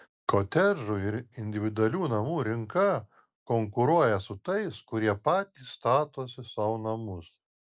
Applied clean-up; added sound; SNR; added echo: none; none; none; none.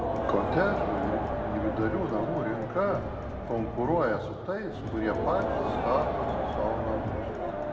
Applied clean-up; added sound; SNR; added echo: none; Crowd; 0 dB; reverberation time 1.7 s.